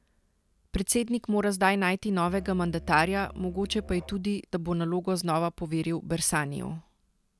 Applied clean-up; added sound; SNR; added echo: none; Musical instrument; 17 dB; none.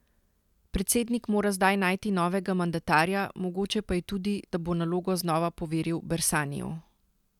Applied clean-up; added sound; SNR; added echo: none; none; none; none.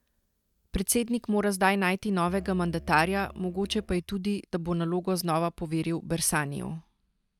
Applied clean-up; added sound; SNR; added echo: neural mask model DeepFilterNet 3.